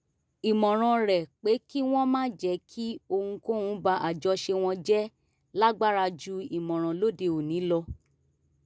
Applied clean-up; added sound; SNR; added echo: none; none; none; none.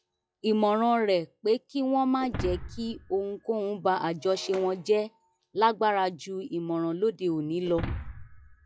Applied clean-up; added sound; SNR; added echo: classical method log-MMSE.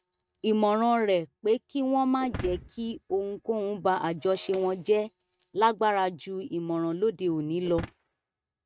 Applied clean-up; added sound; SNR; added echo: neural mask model RNNoise.